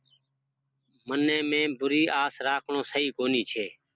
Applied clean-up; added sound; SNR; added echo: none; none; none; none.